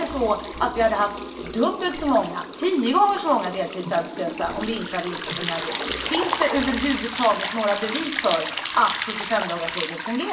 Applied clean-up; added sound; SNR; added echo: none; Liquid; 3 dB; reverberation time 0.4 s.